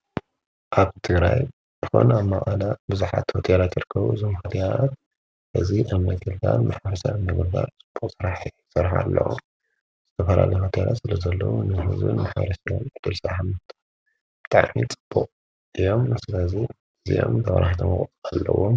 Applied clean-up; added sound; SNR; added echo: none; none; none; none.